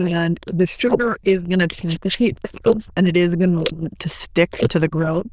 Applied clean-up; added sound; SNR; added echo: neural diffusion model UNIVERSE++.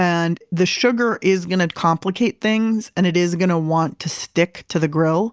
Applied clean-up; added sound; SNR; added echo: none; none; none; none.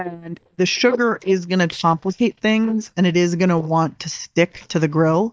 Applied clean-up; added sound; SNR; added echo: neural mask model DeepFilterNet 3.